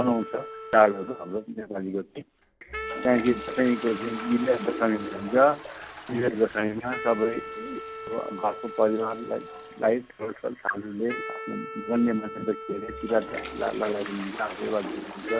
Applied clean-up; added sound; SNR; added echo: none; Toilet flush + Wind instrument, woodwind instrument; 11 dB; none.